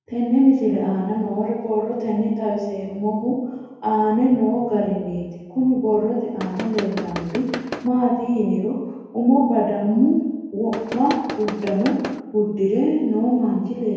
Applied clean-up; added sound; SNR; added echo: none; Tools; 10 dB; reverberation time 1.2 s.